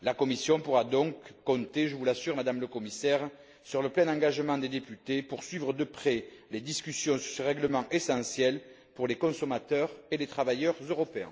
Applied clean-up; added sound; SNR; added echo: none; none; none; none.